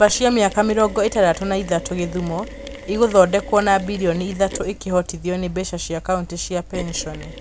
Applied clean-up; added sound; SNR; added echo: none; Mechanisms; 15 dB; none.